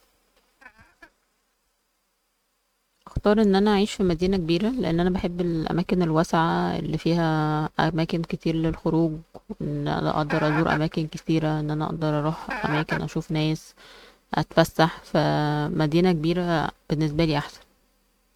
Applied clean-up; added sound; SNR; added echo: neural mask model RNNoise.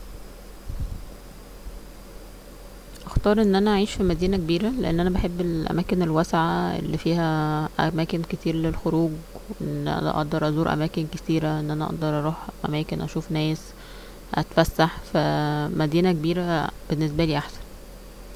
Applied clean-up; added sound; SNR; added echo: none; none; none; none.